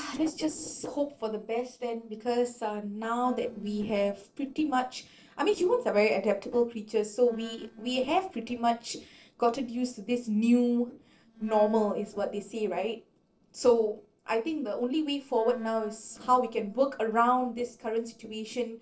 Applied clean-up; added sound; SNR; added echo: neural separator model SepFormer DNS4.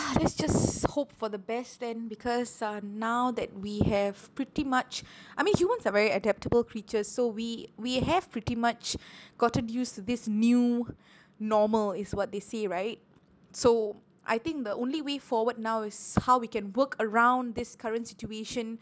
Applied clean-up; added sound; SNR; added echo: none; none; none; none.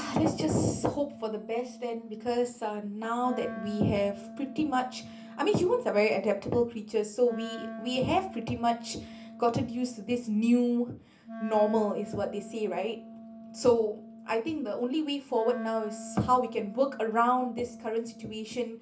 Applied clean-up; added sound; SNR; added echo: none; Wind instrument, woodwind instrument; 14 dB; reverberation time 0.3 s.